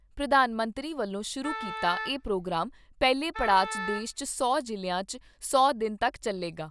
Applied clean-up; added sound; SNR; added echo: none; Wind instrument, woodwind instrument; 8 dB; none.